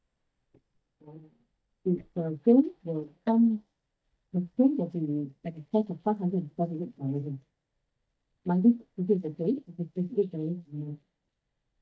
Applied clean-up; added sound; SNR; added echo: neural mask model DeepFilterNet 3.